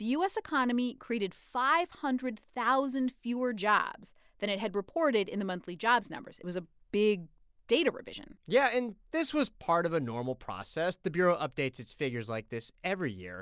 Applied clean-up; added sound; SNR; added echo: none; none; none; none.